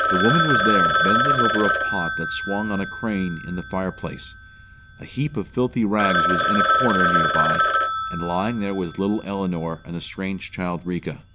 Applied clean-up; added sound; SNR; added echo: none; Telephone; -5 dB; none.